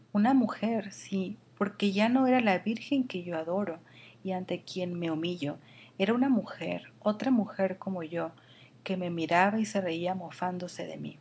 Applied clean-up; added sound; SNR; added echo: none; none; none; none.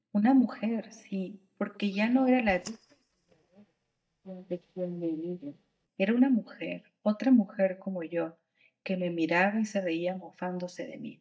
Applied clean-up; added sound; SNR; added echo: neural mask model DeepFilterNet 3.